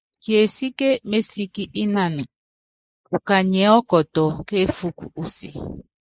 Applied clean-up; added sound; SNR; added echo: neural mask model Resemble Enhance denoiser.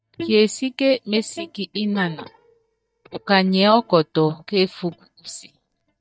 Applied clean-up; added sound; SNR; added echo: neural mask model DeepFilterNet 3.